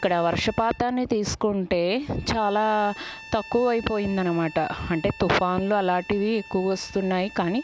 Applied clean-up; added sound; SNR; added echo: none; Bowed string instrument; 20 dB; none.